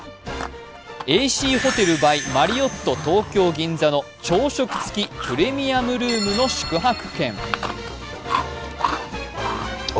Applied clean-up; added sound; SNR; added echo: none; Chewing, mastication; 11 dB; none.